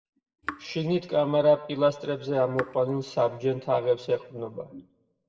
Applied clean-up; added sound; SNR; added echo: none; Raindrop / Drip; 15 dB; reverberation time 0.6 s.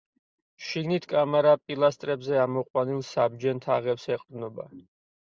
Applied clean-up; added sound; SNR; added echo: none; none; none; none.